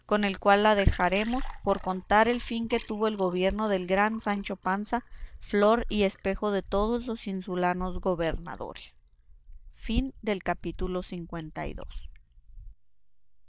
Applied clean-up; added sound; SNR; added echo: neural mask model DeepFilterNet 3.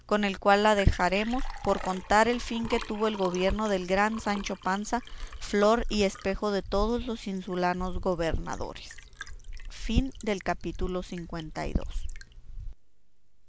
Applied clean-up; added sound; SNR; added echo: none; Liquid; 14 dB; none.